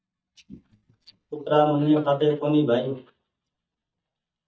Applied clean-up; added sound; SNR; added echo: neural mask model DeepFilterNet 3.